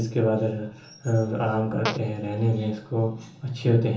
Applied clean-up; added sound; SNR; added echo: none; Fart; 12 dB; reverberation time 1.2 s.